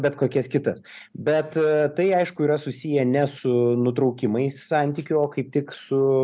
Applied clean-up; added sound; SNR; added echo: none; none; none; none.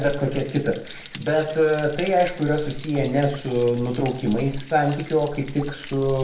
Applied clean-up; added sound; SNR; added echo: none; Stream / Trickle, dribble / Splash, splatter; 11 dB; reverberation time 0.6 s.